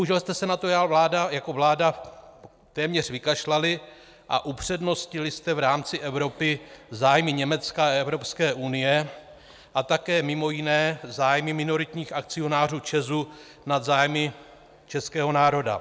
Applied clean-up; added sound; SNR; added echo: none; none; none; none.